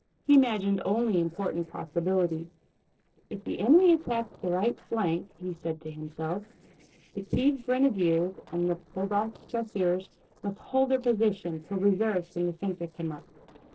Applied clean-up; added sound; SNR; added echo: neural separator model SepFormer DNS4.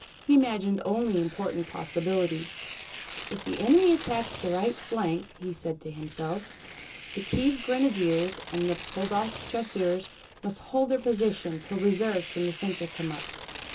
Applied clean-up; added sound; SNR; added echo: none; Tearing; 12 dB; reverberation time 0.2 s.